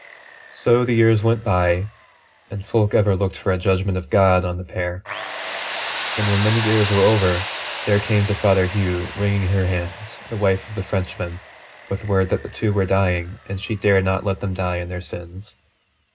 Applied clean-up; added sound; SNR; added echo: none; Tools; 13 dB; reverberation time 0.2 s.